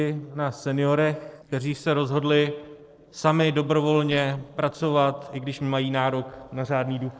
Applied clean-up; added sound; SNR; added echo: neural separator model SepFormer DNS4.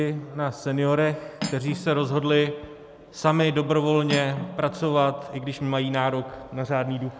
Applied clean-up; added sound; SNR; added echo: none; Cutlery, silverware; 15 dB; none.